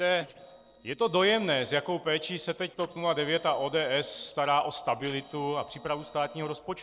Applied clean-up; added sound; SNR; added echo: neural separator model SepFormer DNS4.